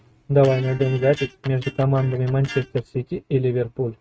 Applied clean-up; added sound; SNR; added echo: neural mask model RNNoise.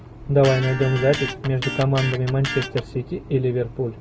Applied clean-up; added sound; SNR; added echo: none; Electric guitar; 9 dB; none.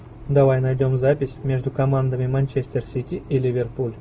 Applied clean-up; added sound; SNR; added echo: none; none; none; none.